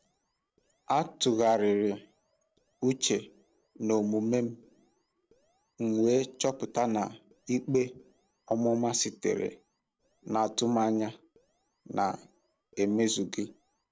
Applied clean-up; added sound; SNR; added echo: neural separator model SepFormer DNS4.